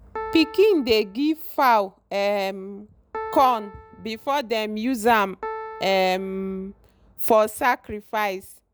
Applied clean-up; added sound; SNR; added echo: none; Piano; 15 dB; none.